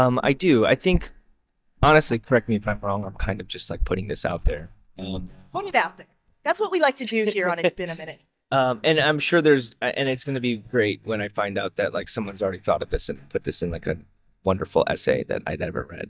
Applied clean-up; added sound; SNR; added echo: neural mask model DeepFilterNet 3.